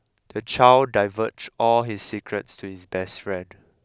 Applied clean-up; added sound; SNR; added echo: none; none; none; none.